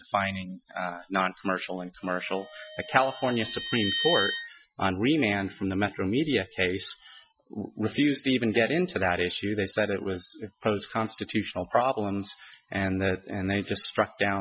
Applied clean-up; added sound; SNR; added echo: classical method Wiener filter.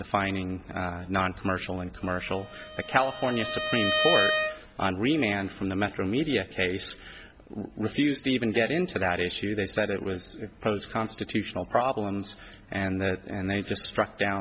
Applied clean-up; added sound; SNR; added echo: none; Bowed string instrument; 2 dB; none.